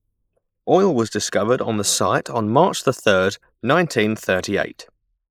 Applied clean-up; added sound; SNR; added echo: neural mask model Resemble Enhance denoiser.